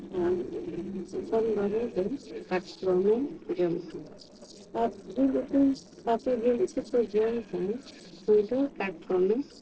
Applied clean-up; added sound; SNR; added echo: neural separator model SepFormer DNS4.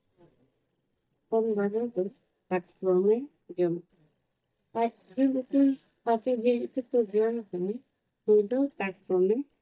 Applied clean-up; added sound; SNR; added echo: neural mask model DeepFilterNet 3.